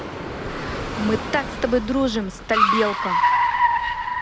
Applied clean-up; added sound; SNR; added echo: none; Car; -3 dB; none.